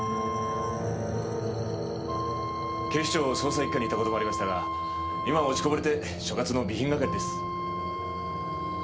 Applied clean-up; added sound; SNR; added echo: none; Wind instrument, woodwind instrument; 4 dB; none.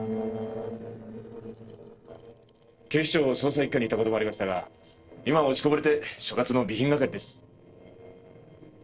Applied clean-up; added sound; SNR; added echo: neural separator model SepFormer DNS4.